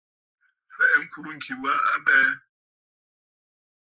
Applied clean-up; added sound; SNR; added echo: neural mask model Resemble Enhance denoiser.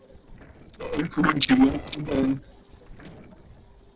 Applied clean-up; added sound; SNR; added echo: neural separator model SepFormer DNS4.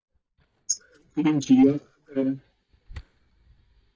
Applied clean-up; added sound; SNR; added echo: neural mask model DeepFilterNet 3.